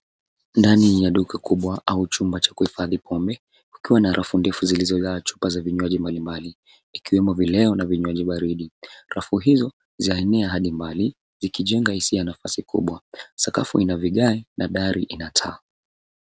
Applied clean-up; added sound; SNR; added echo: none; none; none; none.